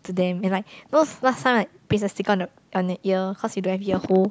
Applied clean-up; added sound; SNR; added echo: none; none; none; none.